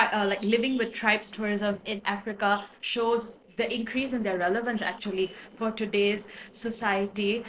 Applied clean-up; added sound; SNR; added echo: neural separator model SepFormer DNS4.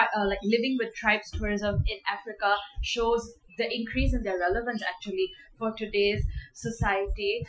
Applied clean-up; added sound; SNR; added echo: classical method Wiener filter.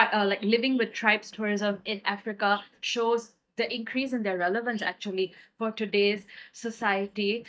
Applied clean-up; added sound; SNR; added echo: neural mask model DeepFilterNet 3.